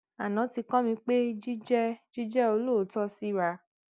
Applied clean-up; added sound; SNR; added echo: none; none; none; none.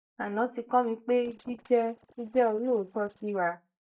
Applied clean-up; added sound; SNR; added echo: neural mask model DeepFilterNet 3.